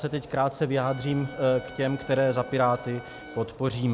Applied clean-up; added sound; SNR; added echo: none; Trumpet; 20 dB; none.